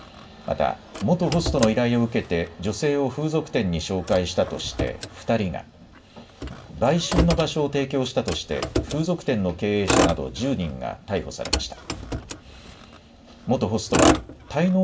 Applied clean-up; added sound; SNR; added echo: none; Motor vehicle (road); 5 dB; reverberation time 0.3 s.